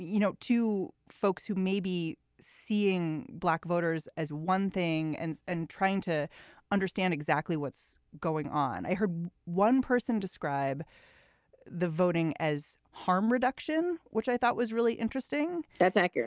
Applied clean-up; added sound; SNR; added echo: none; none; none; none.